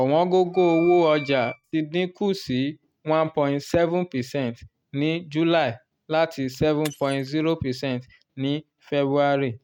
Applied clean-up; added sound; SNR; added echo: neural mask model RNNoise.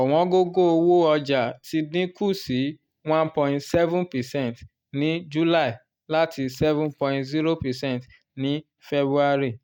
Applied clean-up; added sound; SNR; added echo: neural mask model DeepFilterNet 3.